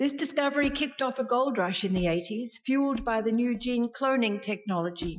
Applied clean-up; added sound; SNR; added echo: classical method Wiener filter.